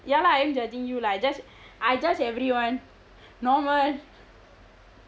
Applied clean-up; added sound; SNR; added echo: none; none; none; none.